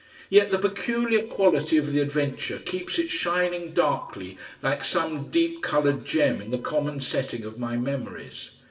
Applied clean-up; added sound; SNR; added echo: neural separator model SepFormer DNS4.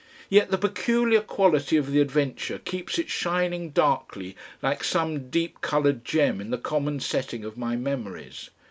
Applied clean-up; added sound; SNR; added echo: none; none; none; none.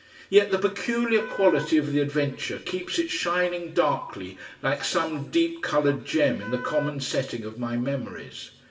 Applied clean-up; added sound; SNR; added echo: none; Wind instrument, woodwind instrument; 15 dB; reverberation time 0.8 s.